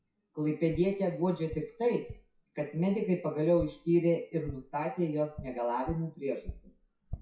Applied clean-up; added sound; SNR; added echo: classical method WPE with log-MMSE.